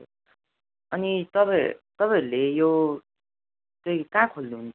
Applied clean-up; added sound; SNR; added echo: none; none; none; none.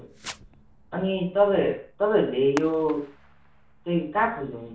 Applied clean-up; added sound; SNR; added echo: none; Fireworks; 19 dB; reverberation time 0.4 s.